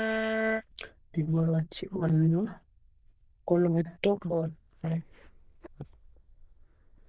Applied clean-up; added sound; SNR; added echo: neural diffusion model UNIVERSE++.